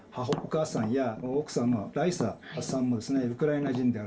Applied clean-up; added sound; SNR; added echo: none; Tap; 12 dB; reverberation time 0.2 s.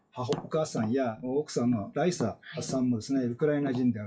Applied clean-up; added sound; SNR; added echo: classical method WPE with log-MMSE.